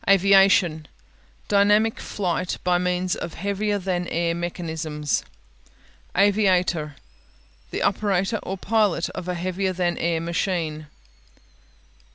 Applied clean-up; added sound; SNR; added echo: none; none; none; none.